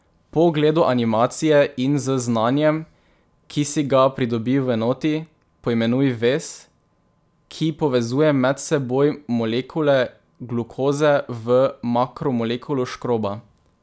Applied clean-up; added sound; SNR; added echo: none; none; none; none.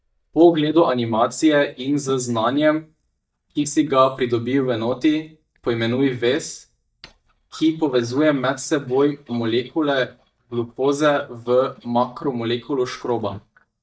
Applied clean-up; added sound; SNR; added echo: neural mask model DeepFilterNet 3.